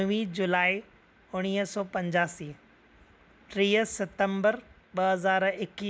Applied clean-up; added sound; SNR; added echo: none; none; none; none.